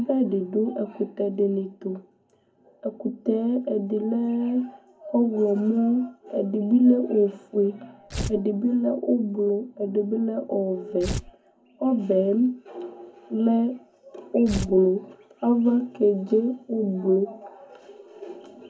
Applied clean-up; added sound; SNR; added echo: none; Tearing; 6 dB; reverberation time 0.3 s.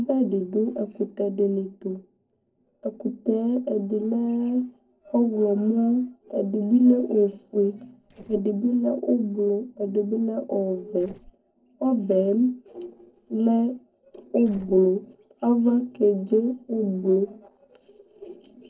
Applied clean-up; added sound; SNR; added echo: neural separator model SepFormer DNS4.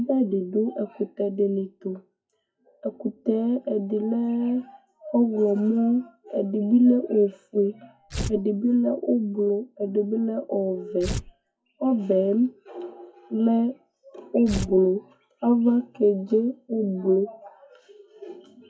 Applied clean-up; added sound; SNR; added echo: classical method WPE with log-MMSE.